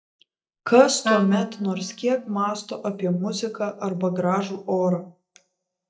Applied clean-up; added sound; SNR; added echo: neural mask model DeepFilterNet 3.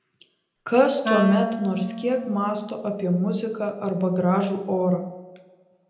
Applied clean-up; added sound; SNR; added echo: none; Wind instrument, woodwind instrument; 7 dB; reverberation time 0.8 s.